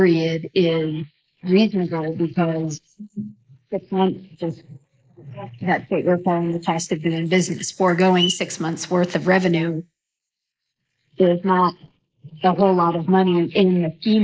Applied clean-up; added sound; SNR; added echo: neural mask model Resemble Enhance denoiser.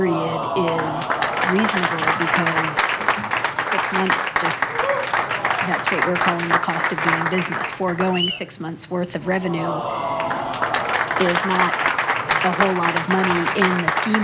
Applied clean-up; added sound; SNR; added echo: none; Applause; -3 dB; none.